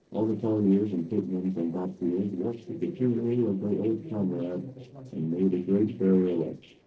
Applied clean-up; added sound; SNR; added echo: neural separator model SepFormer DNS4.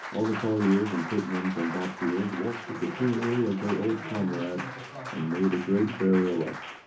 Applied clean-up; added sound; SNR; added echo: none; Applause; 10 dB; reverberation time 0.3 s.